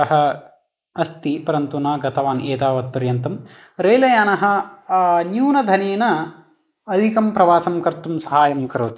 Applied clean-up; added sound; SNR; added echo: neural mask model Resemble Enhance denoiser.